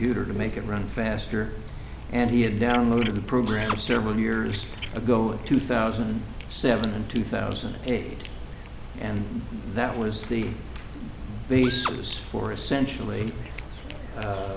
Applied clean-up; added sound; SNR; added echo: none; Drill + Cat; 10 dB; none.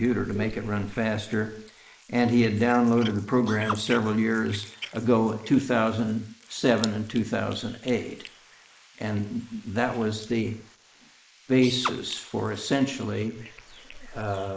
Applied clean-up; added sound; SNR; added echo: neural mask model Resemble Enhance denoiser.